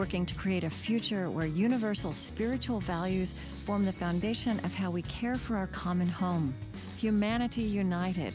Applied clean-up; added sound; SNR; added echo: none; none; none; none.